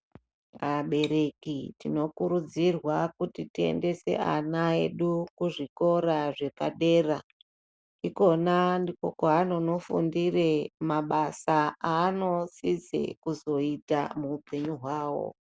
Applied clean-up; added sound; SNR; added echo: none; none; none; none.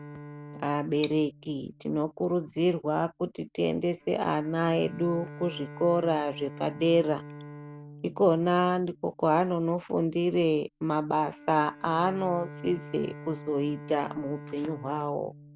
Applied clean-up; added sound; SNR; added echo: none; Bowed string instrument; 17 dB; none.